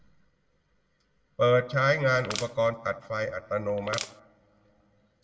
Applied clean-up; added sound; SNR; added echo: none; Crushing; 9 dB; reverberation time 0.7 s.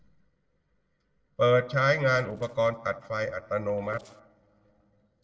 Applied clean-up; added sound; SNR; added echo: neural separator model SepFormer DNS4.